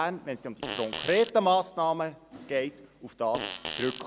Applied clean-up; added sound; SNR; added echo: none; Fart; 5 dB; none.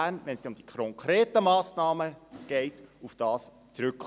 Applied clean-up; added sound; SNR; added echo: none; none; none; none.